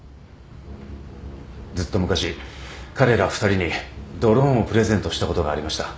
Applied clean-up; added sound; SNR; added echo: none; Bowed string instrument; 16 dB; none.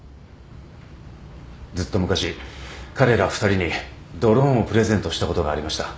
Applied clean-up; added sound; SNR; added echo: none; none; none; none.